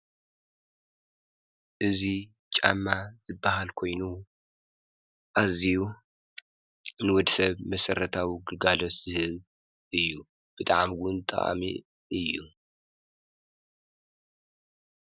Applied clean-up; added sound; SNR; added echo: none; none; none; none.